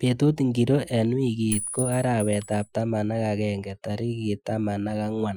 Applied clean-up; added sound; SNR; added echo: classical method Wiener filter.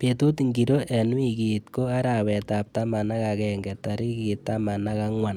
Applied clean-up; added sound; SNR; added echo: none; none; none; none.